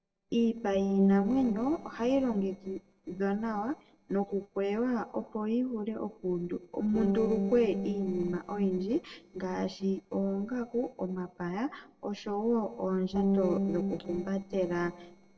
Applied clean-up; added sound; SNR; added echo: neural separator model SepFormer DNS4.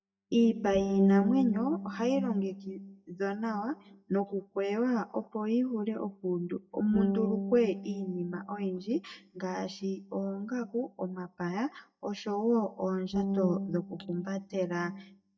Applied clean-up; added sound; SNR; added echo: neural mask model DeepFilterNet 3.